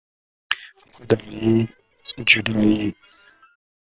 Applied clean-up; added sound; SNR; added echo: neural separator model SepFormer WHAM!.